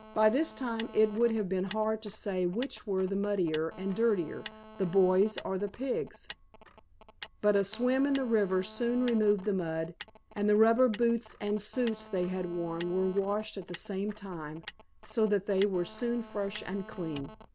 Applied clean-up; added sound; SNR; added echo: none; Telephone + Motor vehicle (road); 18 dB; none.